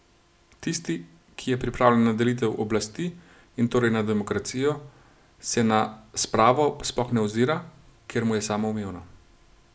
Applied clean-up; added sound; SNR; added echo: none; none; none; none.